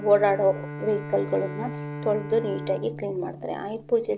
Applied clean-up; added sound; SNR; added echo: none; Bowed string instrument; 10 dB; none.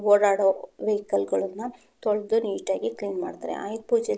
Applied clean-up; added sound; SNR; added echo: none; none; none; none.